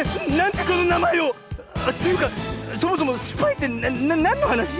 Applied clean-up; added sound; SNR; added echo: none; none; none; none.